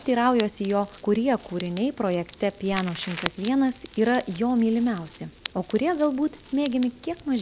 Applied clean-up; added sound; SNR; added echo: none; Crackle; 17 dB; none.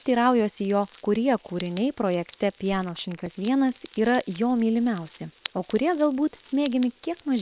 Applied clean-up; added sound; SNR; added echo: neural separator model SepFormer WHAM!.